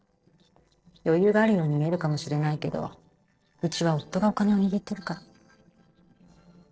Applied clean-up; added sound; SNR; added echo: neural separator model SepFormer DNS4.